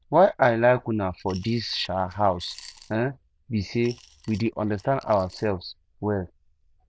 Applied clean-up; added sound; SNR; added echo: neural diffusion model UNIVERSE++.